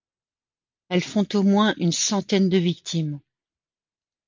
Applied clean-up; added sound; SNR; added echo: none; none; none; none.